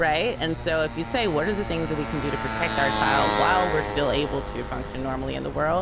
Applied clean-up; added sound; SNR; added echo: none; Motorcycle; 4 dB; none.